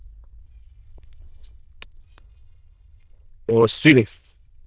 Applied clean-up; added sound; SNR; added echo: neural diffusion model UNIVERSE++.